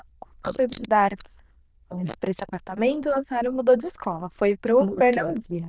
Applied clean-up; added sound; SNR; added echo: neural diffusion model UNIVERSE++.